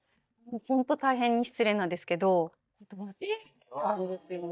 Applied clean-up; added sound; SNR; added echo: neural mask model DeepFilterNet 3.